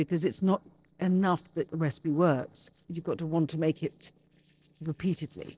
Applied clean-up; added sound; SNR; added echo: neural separator model SepFormer DNS4.